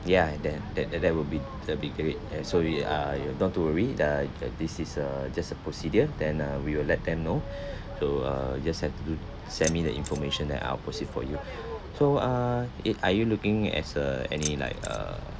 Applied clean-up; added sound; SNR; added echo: none; Boat, Water vehicle + Keys jangling; 11 dB; none.